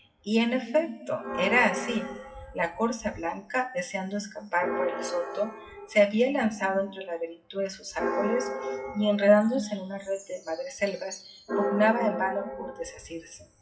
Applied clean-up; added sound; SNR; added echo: classical method WPE with log-MMSE.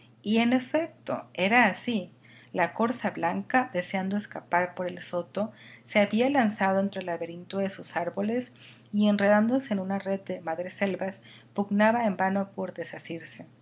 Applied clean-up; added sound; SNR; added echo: none; none; none; none.